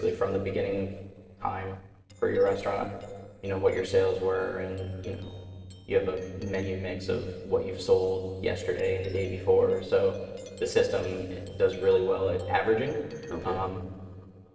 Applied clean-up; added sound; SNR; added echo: neural separator model SepFormer DNS4.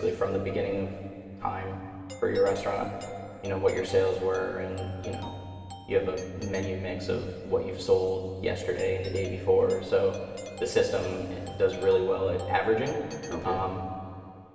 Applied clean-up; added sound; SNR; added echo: none; Doorbell; 18 dB; reverberation time 2.7 s.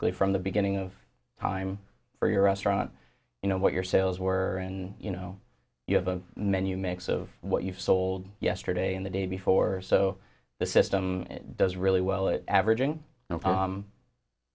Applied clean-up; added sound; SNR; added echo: none; none; none; none.